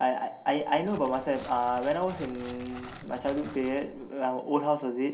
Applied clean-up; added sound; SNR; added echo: none; Crackle; 17 dB; reverberation time 0.3 s.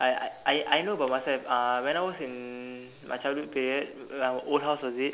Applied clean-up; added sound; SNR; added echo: none; none; none; none.